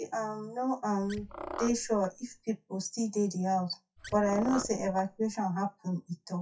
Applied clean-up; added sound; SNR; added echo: classical method WPE with log-MMSE.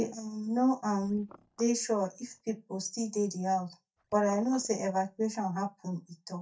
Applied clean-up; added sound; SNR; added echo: neural mask model DeepFilterNet 3.